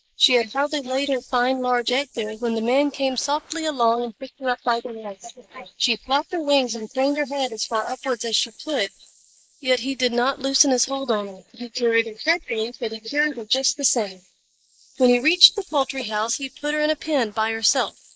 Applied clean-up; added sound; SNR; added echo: neural mask model Resemble Enhance denoiser.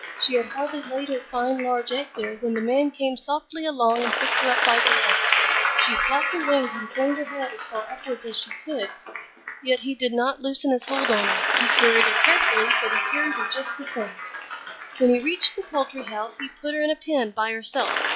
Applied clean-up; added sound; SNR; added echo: classical method log-MMSE.